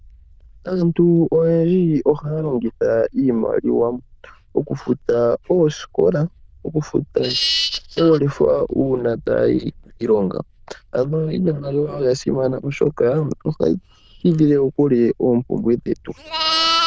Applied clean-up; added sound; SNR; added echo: neural diffusion model UNIVERSE++.